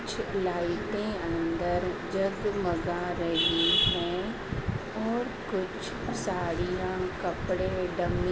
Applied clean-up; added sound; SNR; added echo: none; none; none; none.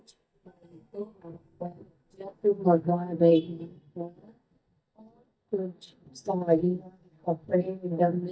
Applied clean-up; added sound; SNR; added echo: neural mask model DeepFilterNet 3.